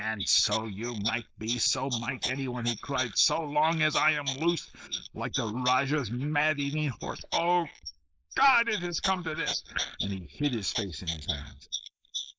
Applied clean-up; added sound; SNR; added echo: neural mask model Resemble Enhance denoiser.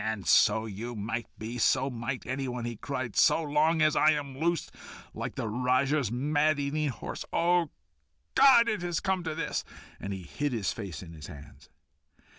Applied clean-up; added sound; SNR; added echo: none; none; none; none.